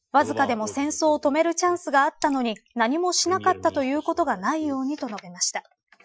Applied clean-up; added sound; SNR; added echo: classical method Wiener filter.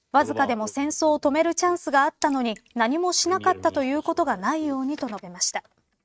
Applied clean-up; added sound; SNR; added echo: neural mask model RNNoise.